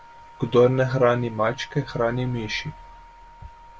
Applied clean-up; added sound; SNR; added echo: none; none; none; none.